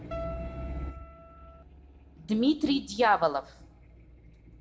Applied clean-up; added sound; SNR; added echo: none; Keyboard (musical); 12 dB; reverberation time 0.5 s.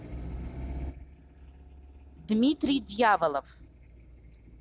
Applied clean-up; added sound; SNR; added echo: none; none; none; none.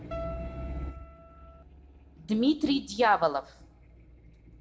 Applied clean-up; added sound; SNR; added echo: neural separator model SepFormer DNS4.